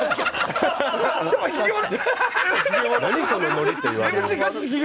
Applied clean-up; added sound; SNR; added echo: none; none; none; none.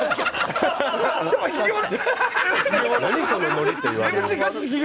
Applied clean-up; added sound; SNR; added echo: none; Motorcycle / Engine; 19 dB; none.